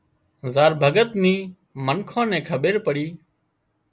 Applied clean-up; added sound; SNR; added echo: none; none; none; none.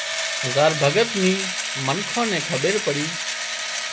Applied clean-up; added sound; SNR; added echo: none; Engine / Drill; 3 dB; none.